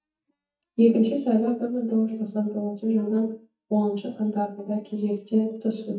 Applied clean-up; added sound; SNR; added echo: neural mask model DeepFilterNet 3.